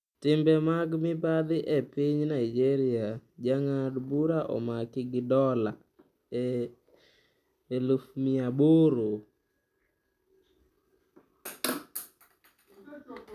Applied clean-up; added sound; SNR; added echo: none; none; none; none.